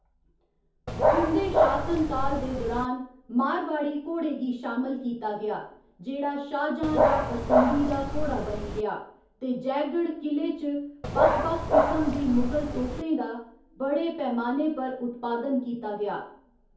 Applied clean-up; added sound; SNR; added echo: none; Dog; -4 dB; reverberation time 0.6 s.